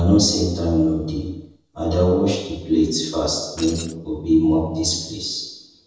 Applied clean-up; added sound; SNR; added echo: neural separator model SepFormer DNS4.